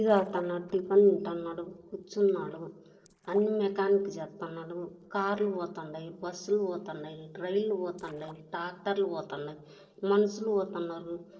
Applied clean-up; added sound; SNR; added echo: neural separator model SepFormer DNS4.